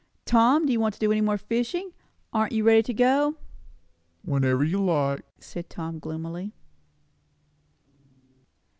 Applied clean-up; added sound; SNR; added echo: none; none; none; none.